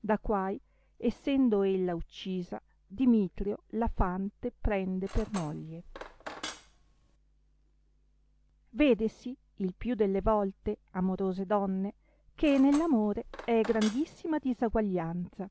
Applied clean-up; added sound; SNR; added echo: none; Cutlery, silverware; 15 dB; none.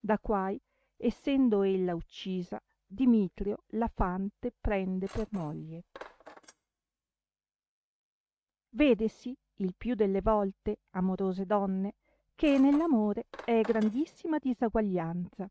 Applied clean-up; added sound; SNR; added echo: neural mask model RNNoise.